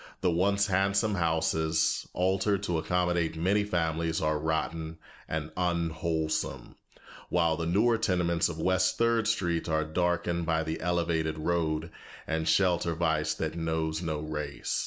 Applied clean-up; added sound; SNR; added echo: none; none; none; none.